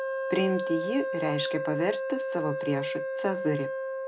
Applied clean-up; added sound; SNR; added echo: none; Wind instrument, woodwind instrument; 1 dB; none.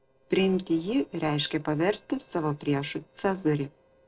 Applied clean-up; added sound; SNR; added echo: neural separator model SepFormer DNS4.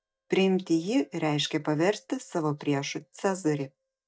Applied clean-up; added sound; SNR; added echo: neural mask model DeepFilterNet 3.